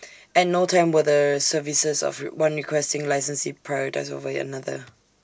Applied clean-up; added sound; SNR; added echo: none; none; none; none.